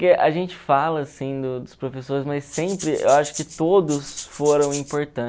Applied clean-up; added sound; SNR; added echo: none; Rattle (instrument); 14 dB; none.